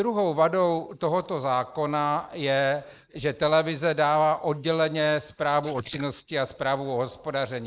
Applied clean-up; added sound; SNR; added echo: neural mask model Resemble Enhance denoiser.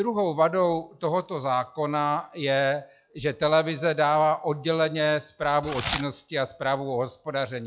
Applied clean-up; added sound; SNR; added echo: classical method log-MMSE.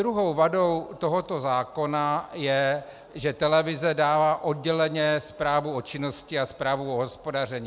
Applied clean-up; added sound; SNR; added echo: none; none; none; none.